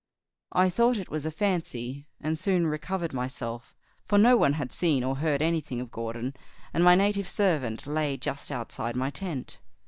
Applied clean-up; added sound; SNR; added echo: neural mask model DeepFilterNet 3.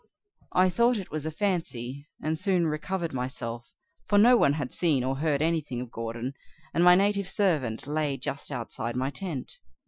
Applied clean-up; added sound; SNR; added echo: classical method Wiener filter.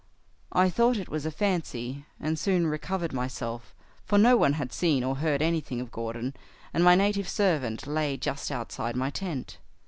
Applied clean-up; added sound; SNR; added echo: none; none; none; none.